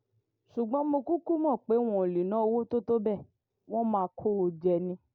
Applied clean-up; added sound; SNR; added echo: none; none; none; none.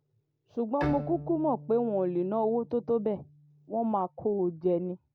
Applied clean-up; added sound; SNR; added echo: none; Bowed string instrument; 13 dB; none.